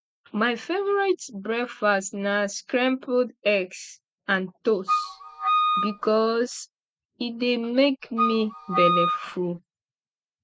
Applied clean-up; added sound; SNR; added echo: none; Wind instrument, woodwind instrument; 0 dB; none.